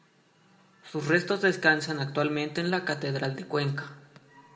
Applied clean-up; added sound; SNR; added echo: none; none; none; reverberation time 1.5 s.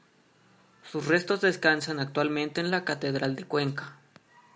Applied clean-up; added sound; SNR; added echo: none; none; none; none.